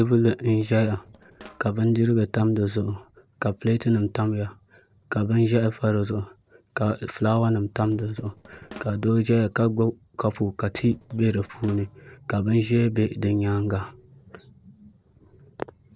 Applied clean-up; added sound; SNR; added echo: neural separator model SepFormer DNS4.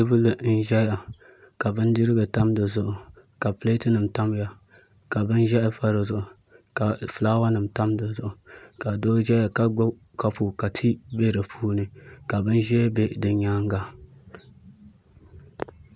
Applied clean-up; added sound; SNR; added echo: none; none; none; none.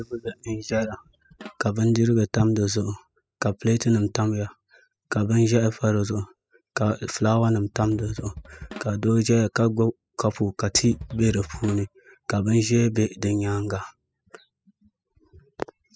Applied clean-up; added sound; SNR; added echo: classical method spectral subtraction.